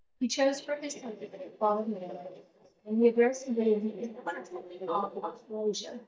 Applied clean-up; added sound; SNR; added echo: neural mask model DeepFilterNet 3.